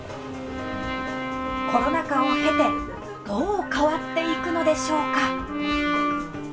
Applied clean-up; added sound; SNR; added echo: none; Brass instrument; 1 dB; reverberation time 0.2 s.